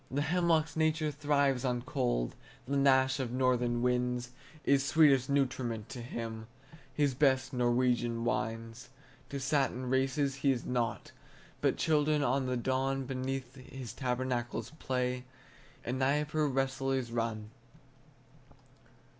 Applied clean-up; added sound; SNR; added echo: none; none; none; none.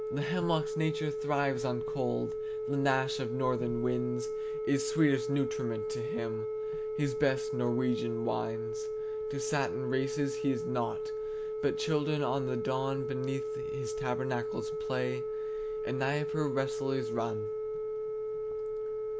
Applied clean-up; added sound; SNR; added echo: none; Telephone; 1 dB; none.